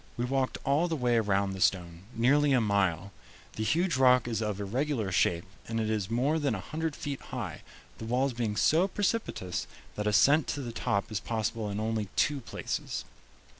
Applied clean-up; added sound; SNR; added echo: none; none; none; none.